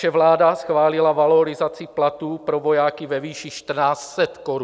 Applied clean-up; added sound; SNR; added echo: none; none; none; none.